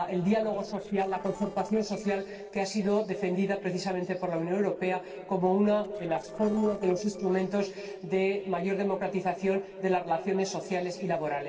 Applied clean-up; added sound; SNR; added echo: neural separator model SepFormer DNS4.